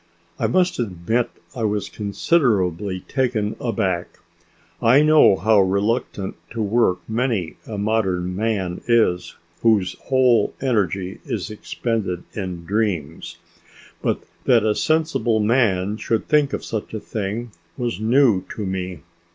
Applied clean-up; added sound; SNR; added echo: none; none; none; none.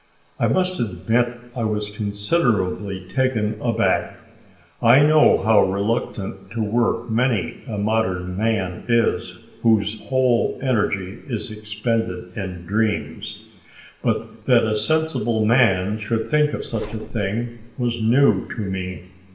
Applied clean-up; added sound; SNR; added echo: none; Zipper (clothing); 14 dB; reverberation time 1.5 s.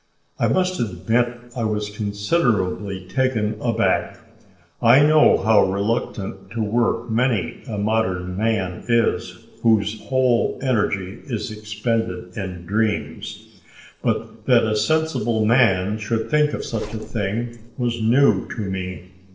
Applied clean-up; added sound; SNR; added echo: neural separator model SepFormer DNS4.